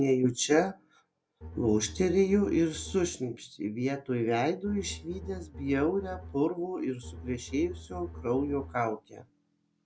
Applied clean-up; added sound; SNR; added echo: none; Bowed string instrument; 13 dB; none.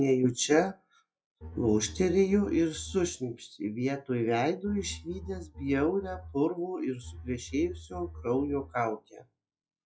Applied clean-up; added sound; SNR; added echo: classical method log-MMSE.